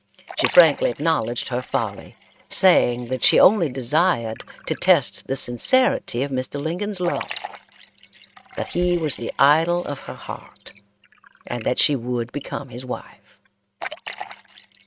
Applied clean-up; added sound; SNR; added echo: neural mask model RNNoise.